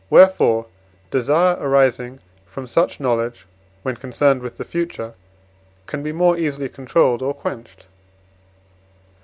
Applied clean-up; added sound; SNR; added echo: none; none; none; none.